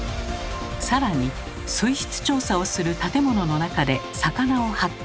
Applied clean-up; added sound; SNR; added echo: none; none; none; none.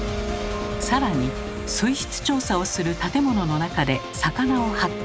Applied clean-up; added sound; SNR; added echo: none; Wind instrument, woodwind instrument; 11 dB; none.